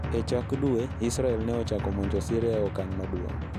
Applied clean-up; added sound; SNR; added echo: none; Drum; 3 dB; none.